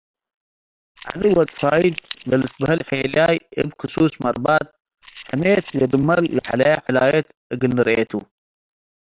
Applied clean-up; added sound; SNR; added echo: neural separator model SepFormer WHAM!.